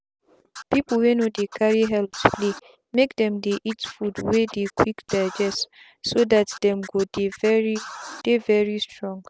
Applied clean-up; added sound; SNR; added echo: none; Scratching (performance technique); 18 dB; none.